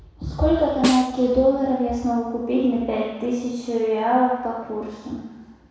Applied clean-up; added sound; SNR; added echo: none; Snare drum; 9 dB; reverberation time 1.1 s.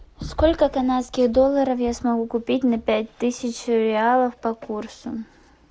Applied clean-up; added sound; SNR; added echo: none; none; none; none.